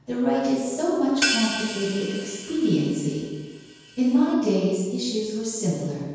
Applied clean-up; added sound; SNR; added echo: none; Crash cymbal / Hi-hat; 7 dB; reverberation time 1.2 s.